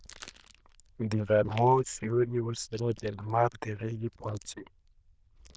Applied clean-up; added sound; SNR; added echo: neural diffusion model UNIVERSE++.